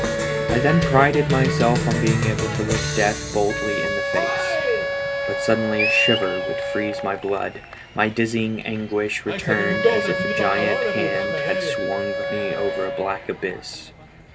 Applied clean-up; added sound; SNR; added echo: none; Cheering + Wind instrument, woodwind instrument; -1 dB; none.